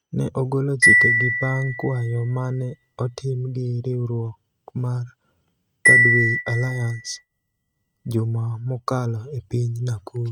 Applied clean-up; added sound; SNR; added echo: neural mask model RNNoise.